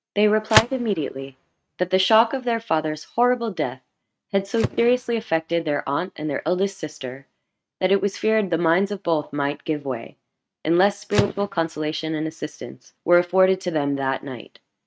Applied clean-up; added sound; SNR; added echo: neural mask model RNNoise.